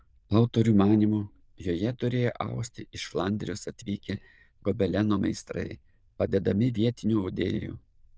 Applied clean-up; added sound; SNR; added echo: neural diffusion model UNIVERSE++.